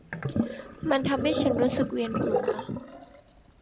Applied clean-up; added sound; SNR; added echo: none; Sink (filling or washing); 1 dB; none.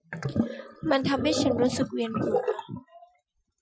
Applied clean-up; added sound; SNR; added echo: classical method Wiener filter.